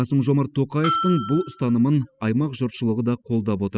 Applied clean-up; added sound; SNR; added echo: classical method spectral subtraction.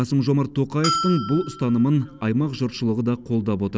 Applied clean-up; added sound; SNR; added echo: none; Bell; 9 dB; none.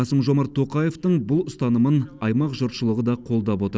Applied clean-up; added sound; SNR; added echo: none; none; none; none.